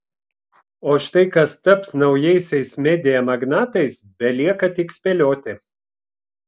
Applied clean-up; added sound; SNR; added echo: none; none; none; none.